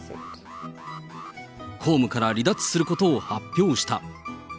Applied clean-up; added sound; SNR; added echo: none; Alarm; 17 dB; none.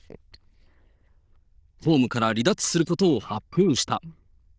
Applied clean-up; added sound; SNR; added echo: neural diffusion model UNIVERSE++.